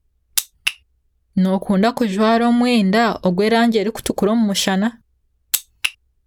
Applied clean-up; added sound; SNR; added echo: none; none; none; none.